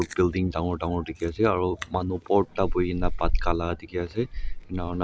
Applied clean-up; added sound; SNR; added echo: none; Chewing, mastication; 4 dB; none.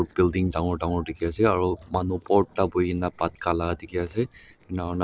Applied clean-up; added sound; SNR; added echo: neural separator model SepFormer DNS4.